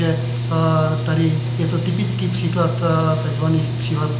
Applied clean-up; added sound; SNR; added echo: none; Mechanical fan / Engine; 1 dB; reverberation time 0.7 s.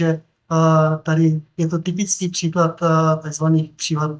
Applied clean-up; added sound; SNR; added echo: neural mask model DeepFilterNet 3.